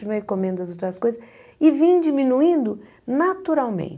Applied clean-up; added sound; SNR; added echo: none; none; none; none.